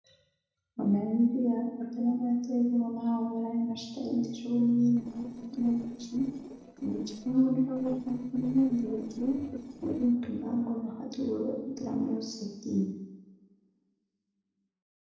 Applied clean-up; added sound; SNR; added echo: neural separator model SepFormer DNS4.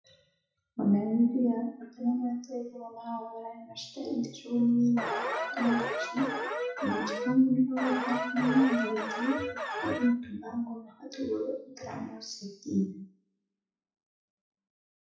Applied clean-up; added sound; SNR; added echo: classical method WPE with log-MMSE.